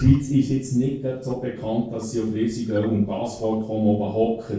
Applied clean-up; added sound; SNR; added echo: neural separator model SepFormer DNS4.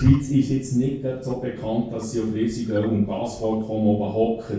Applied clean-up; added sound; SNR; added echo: none; Wild animals; 10 dB; reverberation time 0.6 s.